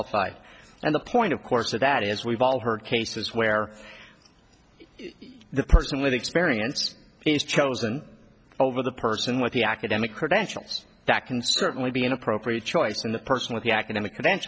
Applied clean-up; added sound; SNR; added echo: none; none; none; none.